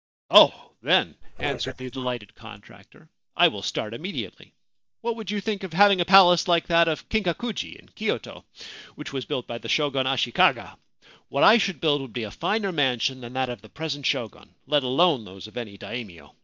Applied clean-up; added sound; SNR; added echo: neural mask model DeepFilterNet 3.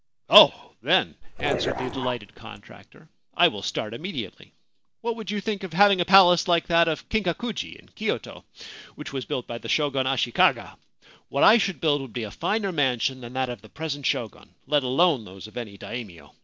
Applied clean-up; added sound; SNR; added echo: none; Dog; 5 dB; none.